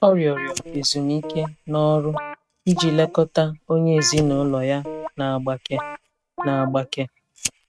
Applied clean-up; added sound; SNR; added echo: neural mask model RNNoise.